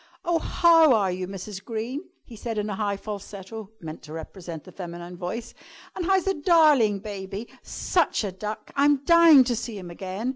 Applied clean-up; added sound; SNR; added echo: none; none; none; none.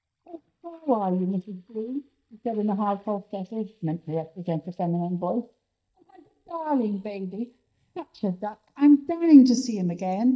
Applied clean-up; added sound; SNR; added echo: neural mask model DeepFilterNet 3.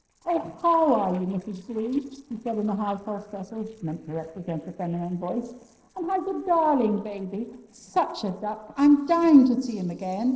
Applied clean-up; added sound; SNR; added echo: neural separator model SepFormer DNS4.